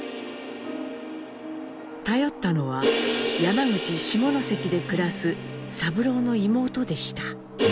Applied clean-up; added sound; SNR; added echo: none; Crash cymbal; 5 dB; none.